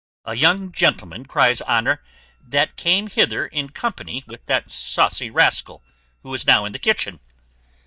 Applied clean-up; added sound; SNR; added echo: neural mask model DeepFilterNet 3.